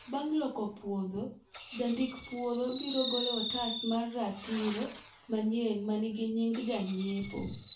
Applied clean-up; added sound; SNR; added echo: none; Fireworks; 0 dB; reverberation time 0.3 s.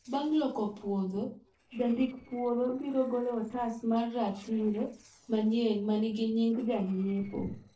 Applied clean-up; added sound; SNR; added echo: neural separator model SepFormer DNS4.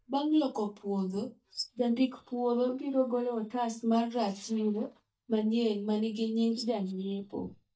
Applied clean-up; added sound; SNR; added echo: neural mask model DeepFilterNet 3.